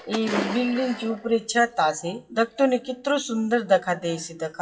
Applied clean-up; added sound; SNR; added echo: classical method WPE with log-MMSE.